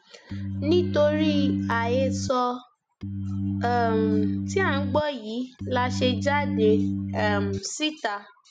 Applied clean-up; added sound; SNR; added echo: none; Organ; 0 dB; none.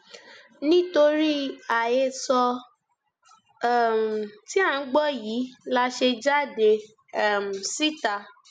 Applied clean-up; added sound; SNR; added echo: none; none; none; none.